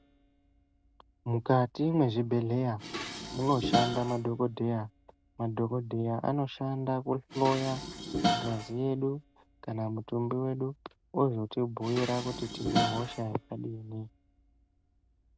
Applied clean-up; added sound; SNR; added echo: none; Dishes, pots, and pans; 6 dB; none.